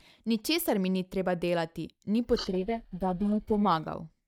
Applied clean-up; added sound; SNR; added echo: neural mask model DeepFilterNet 3.